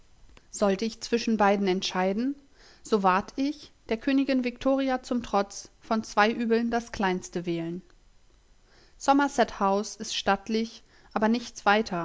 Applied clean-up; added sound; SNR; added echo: none; none; none; none.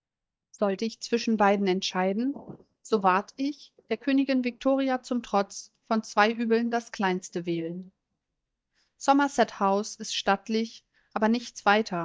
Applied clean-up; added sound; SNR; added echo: neural mask model DeepFilterNet 3.